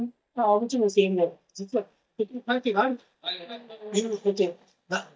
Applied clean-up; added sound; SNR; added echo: neural mask model DeepFilterNet 3.